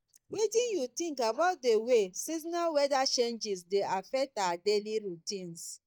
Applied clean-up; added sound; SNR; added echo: neural mask model DeepFilterNet 3.